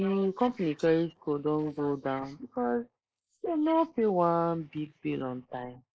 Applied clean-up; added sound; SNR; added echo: neural mask model Resemble Enhance denoiser.